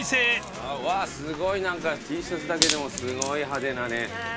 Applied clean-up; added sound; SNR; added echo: none; Wood; 7 dB; none.